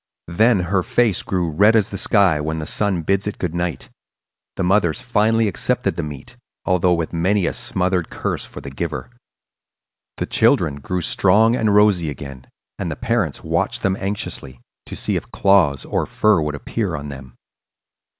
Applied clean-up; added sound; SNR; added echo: none; none; none; none.